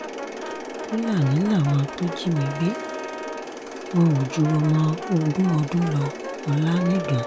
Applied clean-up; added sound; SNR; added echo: none; Brass instrument + Mechanisms; 9 dB; none.